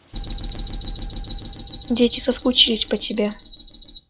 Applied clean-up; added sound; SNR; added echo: classical method log-MMSE.